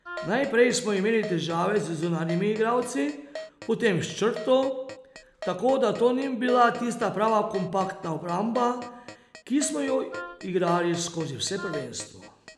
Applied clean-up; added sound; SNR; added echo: none; Keyboard (musical) + Wind instrument, woodwind instrument; 16 dB; none.